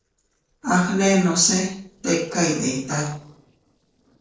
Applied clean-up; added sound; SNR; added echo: neural separator model SepFormer DNS4.